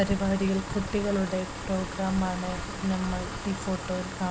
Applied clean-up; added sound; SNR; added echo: none; Engine; 11 dB; none.